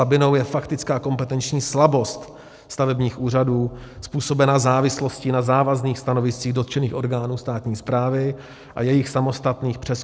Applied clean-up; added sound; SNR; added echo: none; none; none; none.